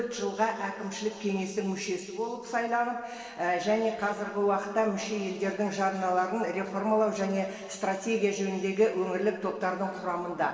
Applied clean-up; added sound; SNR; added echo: neural separator model SepFormer DNS4.